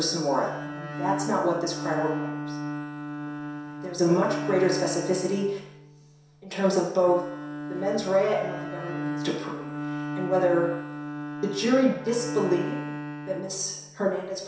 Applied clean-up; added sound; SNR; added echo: none; Bowed string instrument; 7 dB; reverberation time 0.7 s.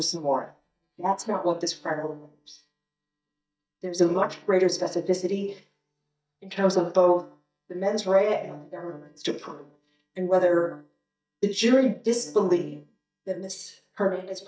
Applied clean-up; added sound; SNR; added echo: neural mask model DeepFilterNet 3.